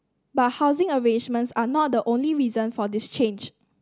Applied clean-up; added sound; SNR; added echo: none; none; none; none.